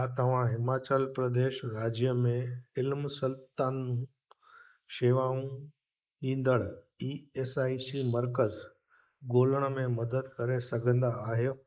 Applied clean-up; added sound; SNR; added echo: neural mask model Resemble Enhance denoiser.